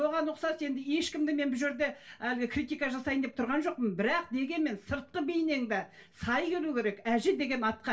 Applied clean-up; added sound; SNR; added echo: none; none; none; reverberation time 0.2 s.